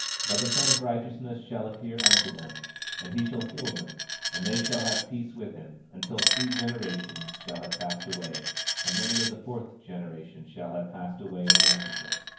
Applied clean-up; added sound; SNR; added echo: none; Coin (dropping); -4 dB; reverberation time 0.9 s.